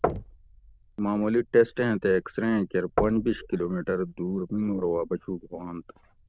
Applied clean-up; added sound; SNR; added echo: neural diffusion model UNIVERSE++.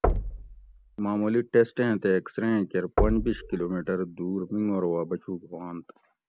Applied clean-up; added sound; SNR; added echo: none; Knock; 5 dB; none.